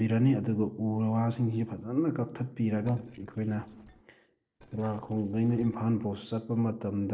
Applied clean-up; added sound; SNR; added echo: neural separator model SepFormer DNS4.